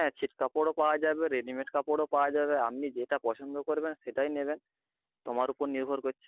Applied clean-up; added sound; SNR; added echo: none; none; none; none.